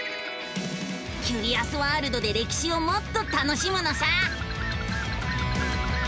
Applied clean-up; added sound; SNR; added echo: none; none; none; none.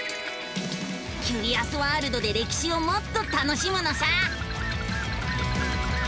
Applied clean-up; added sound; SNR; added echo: none; Rain; 17 dB; none.